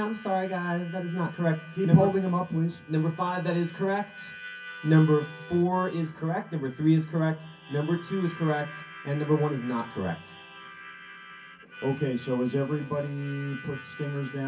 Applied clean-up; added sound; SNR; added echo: none; Harmonica; 18 dB; reverberation time 0.3 s.